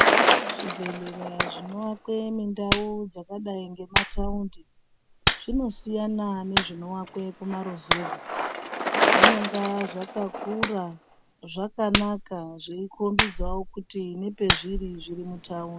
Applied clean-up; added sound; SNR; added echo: none; Bicycle + Clapping; -4 dB; none.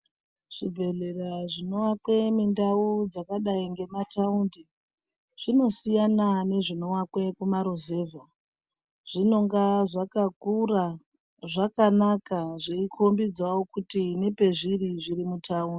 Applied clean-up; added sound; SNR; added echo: none; none; none; none.